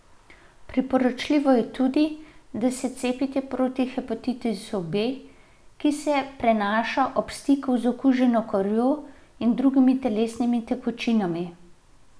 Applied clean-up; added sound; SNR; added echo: none; none; none; none.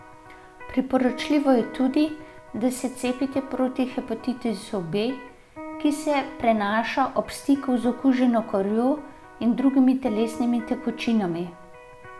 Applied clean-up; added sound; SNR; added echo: none; Electric guitar; 17 dB; none.